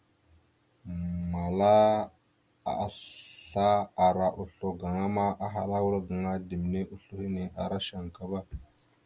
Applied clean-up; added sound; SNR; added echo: none; none; none; none.